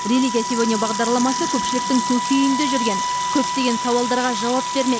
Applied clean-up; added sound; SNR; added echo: none; Sink (filling or washing) / Water tap, faucet + Wind instrument, woodwind instrument; 3 dB; none.